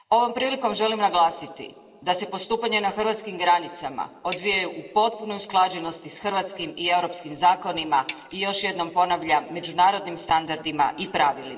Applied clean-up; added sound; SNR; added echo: none; Bicycle bell; 3 dB; reverberation time 2.5 s.